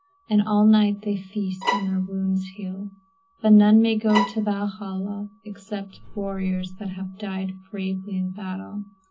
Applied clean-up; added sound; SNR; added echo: none; Bowed string instrument; 4 dB; reverberation time 0.4 s.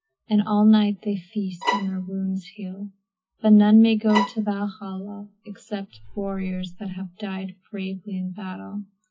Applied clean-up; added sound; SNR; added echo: classical method WPE with log-MMSE.